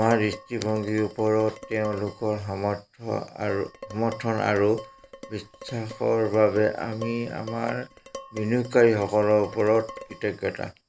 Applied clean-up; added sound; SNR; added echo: none; Dishes, pots, and pans; 18 dB; none.